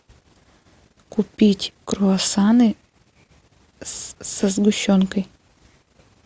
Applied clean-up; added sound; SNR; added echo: none; none; none; none.